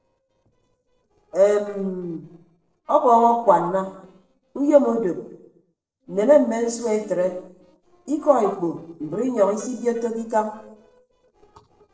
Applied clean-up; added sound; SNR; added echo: neural separator model SepFormer DNS4.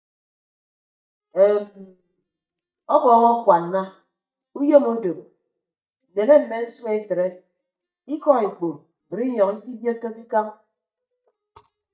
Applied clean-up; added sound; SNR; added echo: neural mask model DeepFilterNet 3.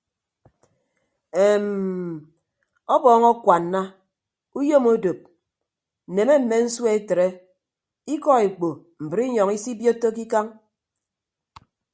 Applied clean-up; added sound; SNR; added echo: none; none; none; none.